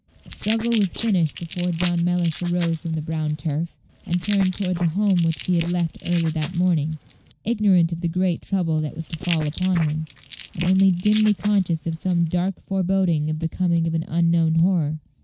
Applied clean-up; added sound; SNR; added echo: neural mask model Resemble Enhance denoiser.